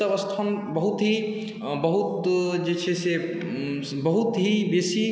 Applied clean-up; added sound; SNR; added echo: none; none; none; none.